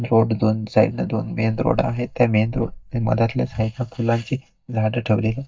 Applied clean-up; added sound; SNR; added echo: neural mask model DeepFilterNet 3.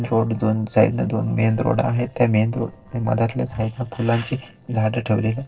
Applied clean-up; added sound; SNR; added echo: neural separator model SepFormer DNS4.